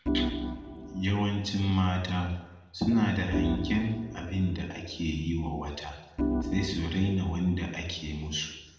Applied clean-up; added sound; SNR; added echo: none; Organ; 4 dB; reverberation time 1.0 s.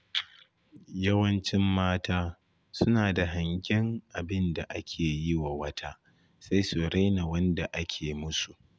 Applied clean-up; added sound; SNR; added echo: none; none; none; none.